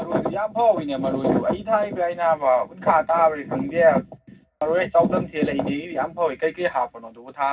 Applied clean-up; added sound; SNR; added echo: none; none; none; reverberation time 0.4 s.